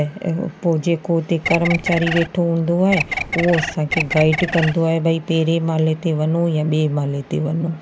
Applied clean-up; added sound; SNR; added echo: none; Bird; 5 dB; none.